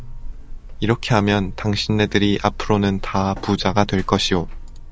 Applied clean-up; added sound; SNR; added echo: none; Buzz; 11 dB; none.